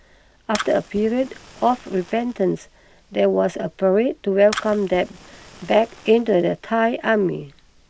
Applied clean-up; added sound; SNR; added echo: none; Fire; 18 dB; none.